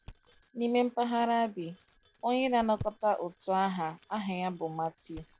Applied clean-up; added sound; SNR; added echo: none; Chewing, mastication + Bicycle bell; 18 dB; none.